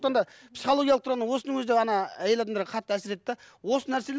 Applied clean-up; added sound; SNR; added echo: none; none; none; none.